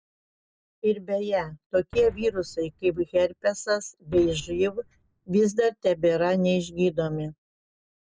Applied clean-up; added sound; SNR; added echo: none; Boom; 19 dB; none.